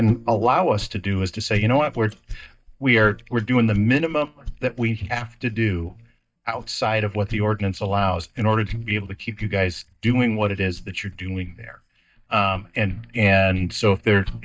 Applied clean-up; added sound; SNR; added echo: neural mask model DeepFilterNet 3.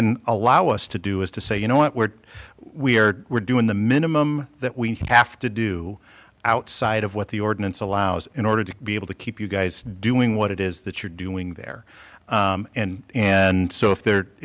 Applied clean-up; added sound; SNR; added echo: none; none; none; none.